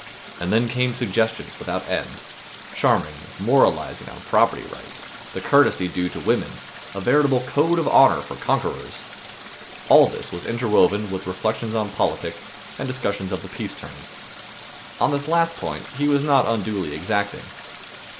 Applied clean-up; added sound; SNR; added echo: none; Stream; 14 dB; none.